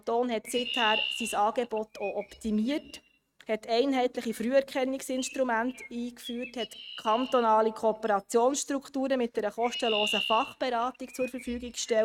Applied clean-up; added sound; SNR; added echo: neural mask model RNNoise.